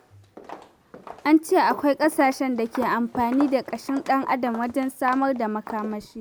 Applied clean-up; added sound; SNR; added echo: none; Walk, footsteps; 16 dB; none.